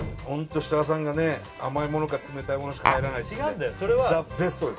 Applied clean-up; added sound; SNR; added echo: none; Tap; -3 dB; reverberation time 0.2 s.